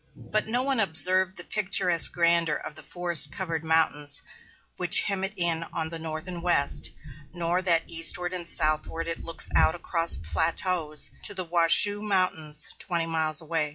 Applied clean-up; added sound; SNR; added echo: classical method log-MMSE.